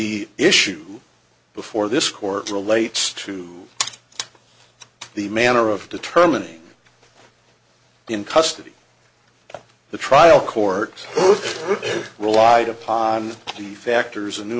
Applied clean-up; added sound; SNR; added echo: none; none; none; none.